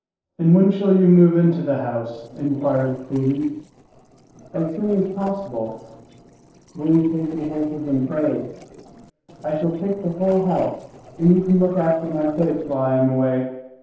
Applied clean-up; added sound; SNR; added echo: neural separator model SepFormer DNS4.